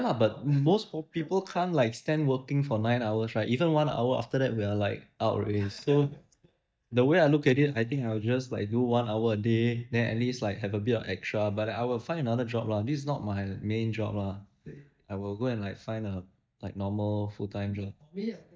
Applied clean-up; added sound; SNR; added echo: neural mask model DeepFilterNet 3.